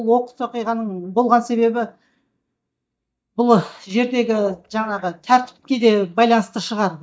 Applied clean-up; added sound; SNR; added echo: neural mask model DeepFilterNet 3.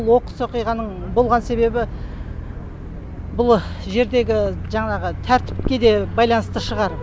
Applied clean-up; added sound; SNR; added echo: none; none; none; none.